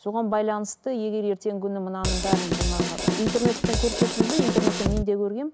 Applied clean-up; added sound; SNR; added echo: none; Drum kit; -3 dB; none.